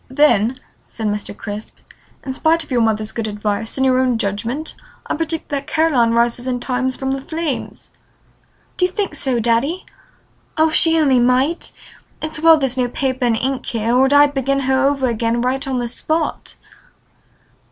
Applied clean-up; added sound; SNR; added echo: none; none; none; none.